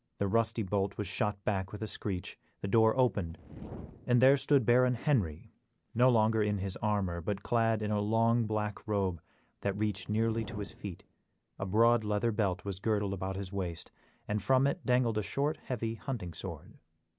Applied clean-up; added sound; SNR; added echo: none; Fire; 17 dB; none.